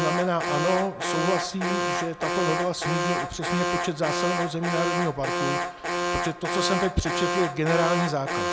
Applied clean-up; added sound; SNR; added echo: none; Alarm; 0 dB; none.